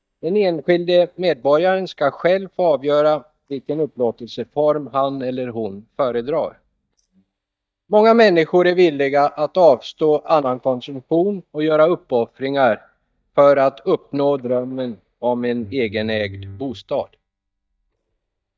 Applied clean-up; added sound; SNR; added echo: neural mask model DeepFilterNet 3.